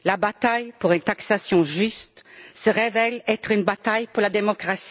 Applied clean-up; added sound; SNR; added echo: none; none; none; none.